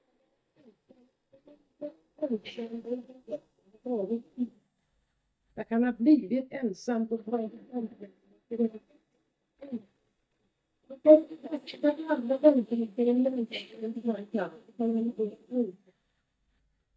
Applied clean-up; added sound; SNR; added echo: neural mask model DeepFilterNet 3.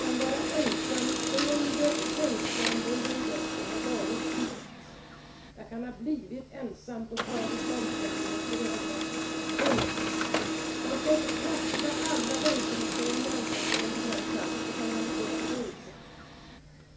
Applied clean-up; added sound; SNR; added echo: none; Printer; -3 dB; reverberation time 0.5 s.